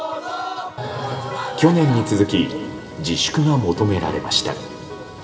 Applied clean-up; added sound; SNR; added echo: none; Electric guitar; 15 dB; reverberation time 1.5 s.